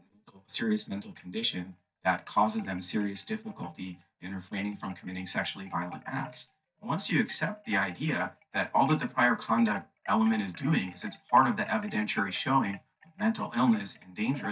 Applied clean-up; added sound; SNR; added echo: neural mask model DeepFilterNet 3.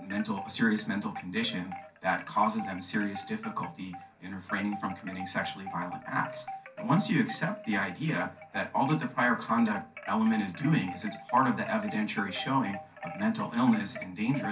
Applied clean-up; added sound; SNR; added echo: none; Wind chime; 13 dB; reverberation time 0.3 s.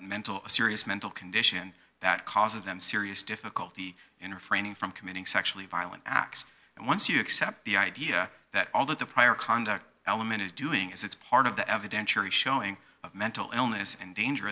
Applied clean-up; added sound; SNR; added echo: none; none; none; none.